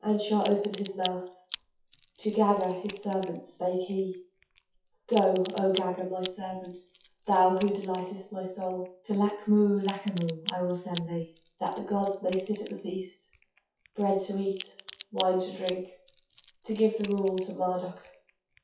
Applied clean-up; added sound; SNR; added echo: classical method WPE with log-MMSE.